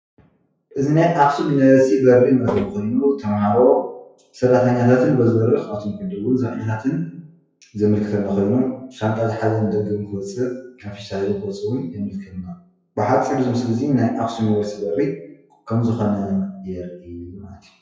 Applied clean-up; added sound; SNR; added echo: classical method WPE with log-MMSE.